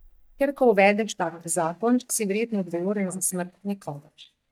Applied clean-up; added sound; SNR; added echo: neural mask model DeepFilterNet 3.